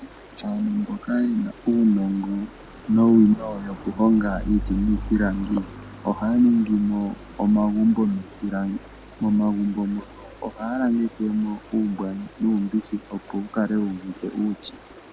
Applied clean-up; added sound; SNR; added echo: none; Stream; 16 dB; none.